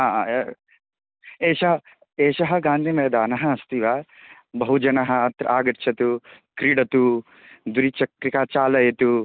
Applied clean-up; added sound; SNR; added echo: none; none; none; none.